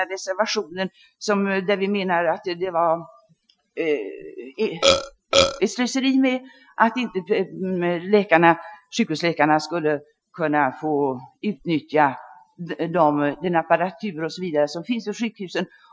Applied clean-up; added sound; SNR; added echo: classical method Wiener filter.